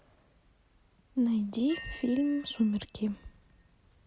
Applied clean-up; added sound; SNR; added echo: none; Bell; -1 dB; none.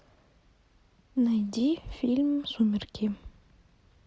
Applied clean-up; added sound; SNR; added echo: none; none; none; none.